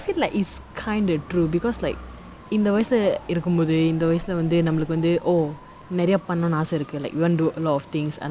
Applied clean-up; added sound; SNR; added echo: none; Motorcycle / Dog; 20 dB; none.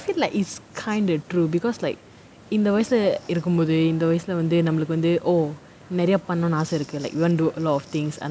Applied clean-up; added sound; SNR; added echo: none; none; none; none.